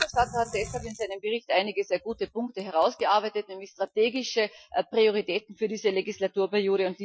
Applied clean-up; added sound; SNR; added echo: classical method Wiener filter.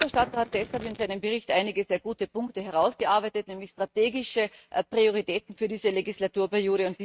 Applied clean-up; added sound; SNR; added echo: neural mask model RNNoise.